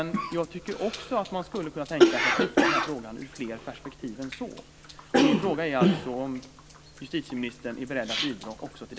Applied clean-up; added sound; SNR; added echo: none; Cough; -4 dB; none.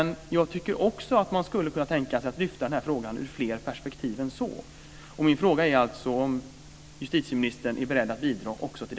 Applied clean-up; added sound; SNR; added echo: none; none; none; none.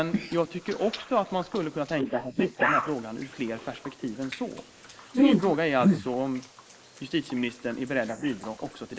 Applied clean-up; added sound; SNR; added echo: neural mask model Resemble Enhance denoiser.